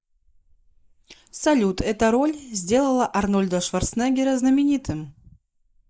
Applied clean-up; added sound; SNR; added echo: neural mask model Resemble Enhance denoiser.